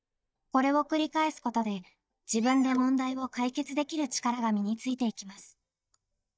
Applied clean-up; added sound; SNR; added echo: neural mask model DeepFilterNet 3.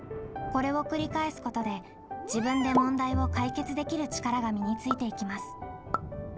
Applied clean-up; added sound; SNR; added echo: none; Thunder; 15 dB; none.